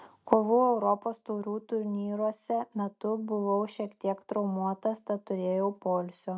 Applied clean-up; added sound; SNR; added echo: none; none; none; none.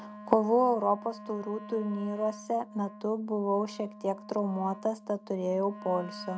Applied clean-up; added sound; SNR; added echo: none; Wind instrument, woodwind instrument; 15 dB; none.